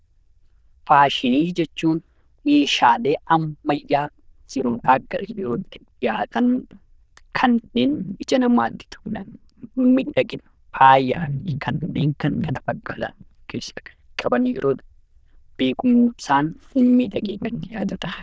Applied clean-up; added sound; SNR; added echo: neural diffusion model UNIVERSE++.